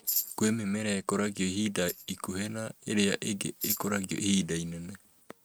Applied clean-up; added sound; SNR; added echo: neural mask model RNNoise.